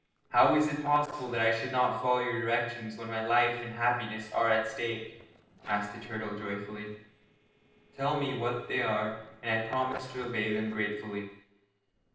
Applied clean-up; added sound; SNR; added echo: neural separator model SepFormer DNS4.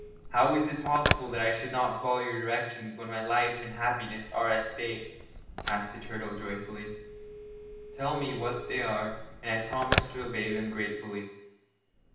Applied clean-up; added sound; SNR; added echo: none; Telephone; 6 dB; reverberation time 0.9 s.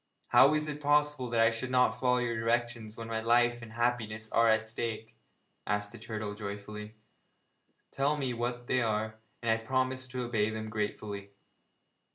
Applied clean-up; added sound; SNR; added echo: none; none; none; none.